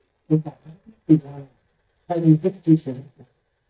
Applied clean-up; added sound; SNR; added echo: neural mask model DeepFilterNet 3.